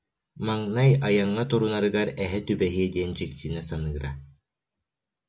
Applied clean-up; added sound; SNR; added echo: none; none; none; none.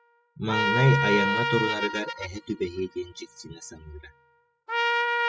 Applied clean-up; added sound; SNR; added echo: classical method spectral subtraction.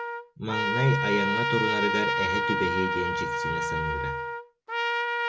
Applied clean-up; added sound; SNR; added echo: none; Trumpet; -3 dB; none.